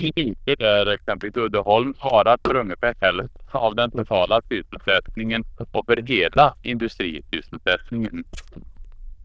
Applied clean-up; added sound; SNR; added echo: neural diffusion model UNIVERSE++.